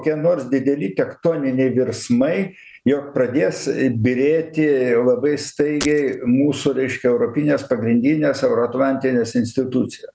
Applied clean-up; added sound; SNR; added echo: none; Shatter; 14 dB; none.